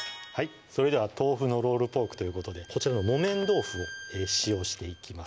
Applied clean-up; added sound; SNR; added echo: none; Bowed string instrument; 17 dB; none.